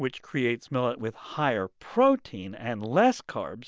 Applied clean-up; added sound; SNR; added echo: none; none; none; none.